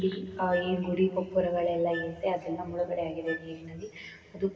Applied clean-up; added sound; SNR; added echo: none; Wind instrument, woodwind instrument; 14 dB; reverberation time 2.2 s.